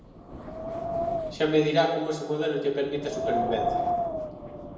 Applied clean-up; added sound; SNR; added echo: none; Wind; 3 dB; reverberation time 1.0 s.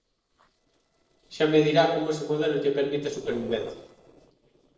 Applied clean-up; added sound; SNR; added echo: neural separator model SepFormer DNS4.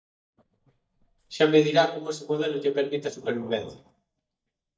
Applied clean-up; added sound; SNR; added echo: neural mask model DeepFilterNet 3.